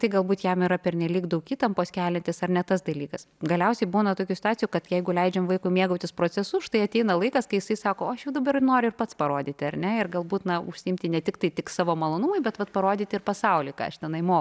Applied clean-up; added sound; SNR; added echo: none; none; none; none.